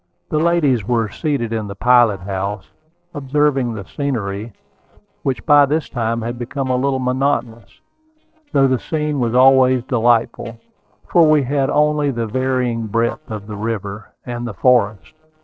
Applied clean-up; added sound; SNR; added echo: neural separator model SepFormer DNS4.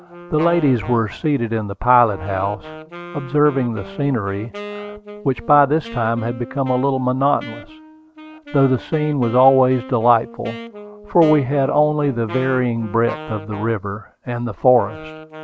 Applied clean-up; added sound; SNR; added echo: none; Wind instrument, woodwind instrument; 16 dB; none.